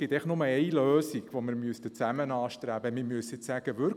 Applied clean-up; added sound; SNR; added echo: none; none; none; none.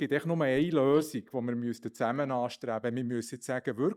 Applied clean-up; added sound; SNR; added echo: neural mask model DeepFilterNet 3.